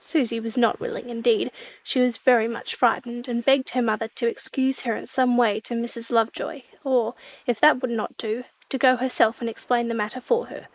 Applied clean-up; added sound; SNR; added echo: neural mask model Resemble Enhance denoiser.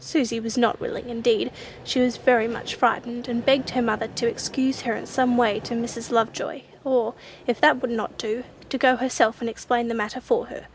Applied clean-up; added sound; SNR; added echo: none; Vehicle; 19 dB; none.